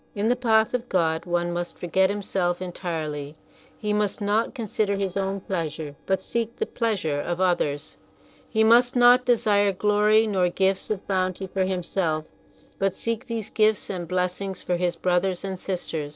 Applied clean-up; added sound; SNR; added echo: neural separator model SepFormer DNS4.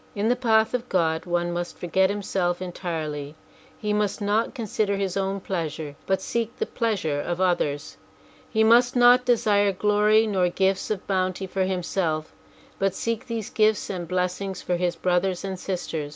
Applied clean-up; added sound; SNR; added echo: none; none; none; none.